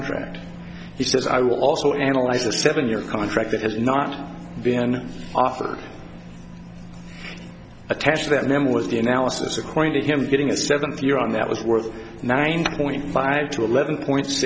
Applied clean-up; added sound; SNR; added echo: none; none; none; none.